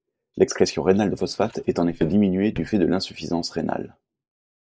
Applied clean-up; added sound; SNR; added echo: neural mask model Resemble Enhance denoiser.